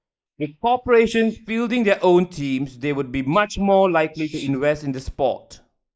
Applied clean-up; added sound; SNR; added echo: neural mask model Resemble Enhance denoiser.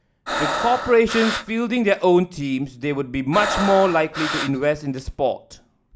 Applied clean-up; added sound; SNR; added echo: none; Breathing; 6 dB; none.